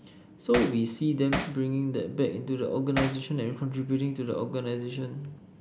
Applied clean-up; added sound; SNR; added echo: none; Hammer; 4 dB; none.